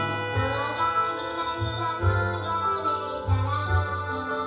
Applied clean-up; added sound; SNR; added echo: none; Trumpet; 11 dB; reverberation time 0.7 s.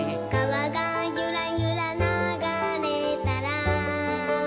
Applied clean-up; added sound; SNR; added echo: none; none; none; none.